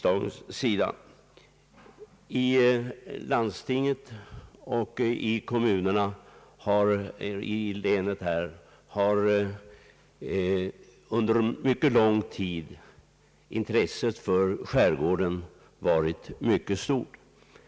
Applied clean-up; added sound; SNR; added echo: none; none; none; none.